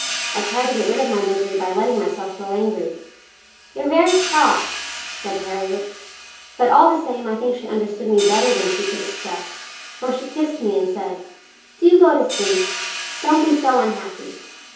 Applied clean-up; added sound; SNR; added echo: none; Hi-hat; 11 dB; reverberation time 0.7 s.